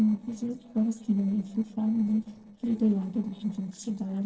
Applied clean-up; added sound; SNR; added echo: neural separator model SepFormer DNS4.